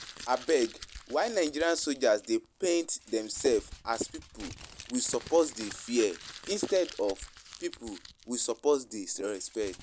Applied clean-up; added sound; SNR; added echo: none; Crumpling, crinkling; 17 dB; none.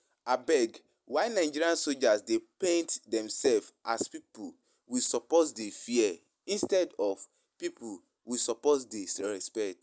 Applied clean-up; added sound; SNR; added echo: none; none; none; none.